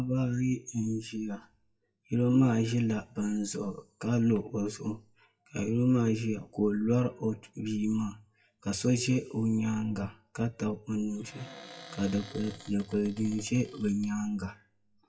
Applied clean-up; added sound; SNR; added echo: classical method WPE with log-MMSE.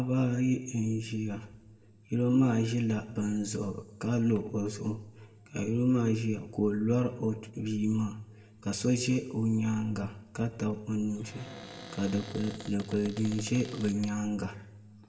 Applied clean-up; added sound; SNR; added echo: none; Cupboard open or close; 15 dB; reverberation time 0.7 s.